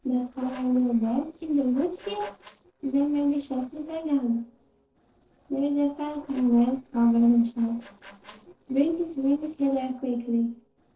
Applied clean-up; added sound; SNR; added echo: neural separator model SepFormer DNS4.